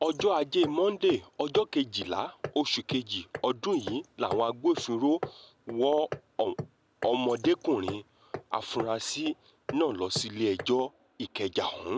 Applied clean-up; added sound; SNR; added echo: none; Hammer; 13 dB; none.